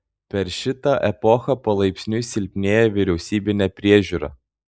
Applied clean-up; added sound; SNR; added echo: neural mask model Resemble Enhance denoiser.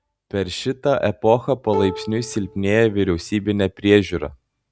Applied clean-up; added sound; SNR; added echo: none; Plucked string instrument; 12 dB; none.